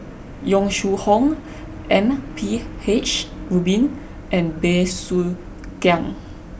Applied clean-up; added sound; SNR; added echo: none; none; none; none.